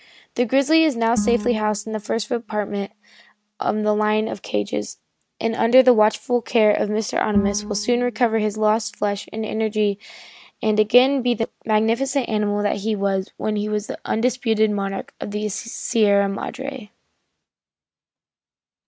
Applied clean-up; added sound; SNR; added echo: neural mask model RNNoise.